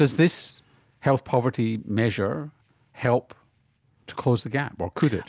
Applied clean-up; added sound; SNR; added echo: none; none; none; none.